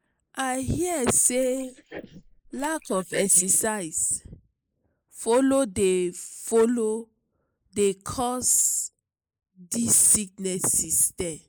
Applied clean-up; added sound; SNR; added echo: neural mask model Resemble Enhance denoiser.